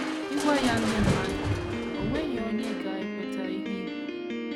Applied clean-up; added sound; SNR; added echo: none; Piano + Crushing; -2 dB; none.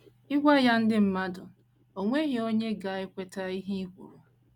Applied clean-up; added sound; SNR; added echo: none; none; none; none.